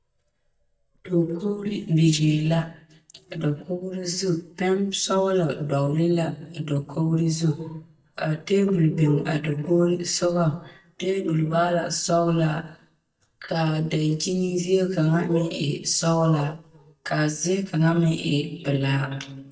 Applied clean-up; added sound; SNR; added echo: neural mask model DeepFilterNet 3.